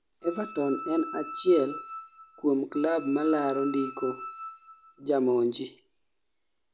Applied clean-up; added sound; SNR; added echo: none; Wind instrument, woodwind instrument; 12 dB; none.